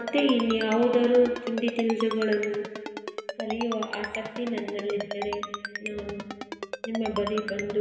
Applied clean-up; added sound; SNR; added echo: none; Ringtone; 9 dB; reverberation time 2.2 s.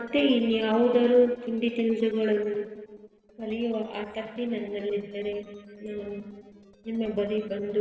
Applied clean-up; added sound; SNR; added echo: neural separator model SepFormer DNS4.